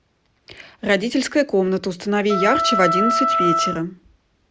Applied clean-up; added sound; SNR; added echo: none; Wind instrument, woodwind instrument; -1 dB; none.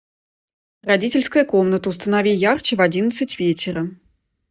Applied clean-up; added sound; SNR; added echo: neural mask model DeepFilterNet 3.